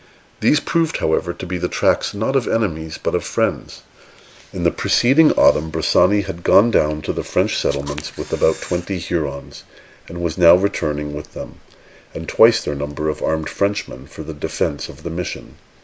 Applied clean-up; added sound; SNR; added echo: none; Camera; 16 dB; none.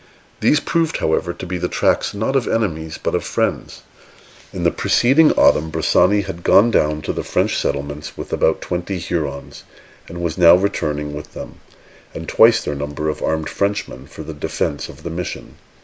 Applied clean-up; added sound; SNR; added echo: none; none; none; none.